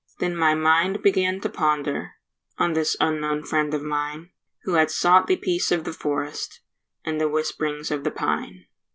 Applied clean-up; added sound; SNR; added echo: none; none; none; none.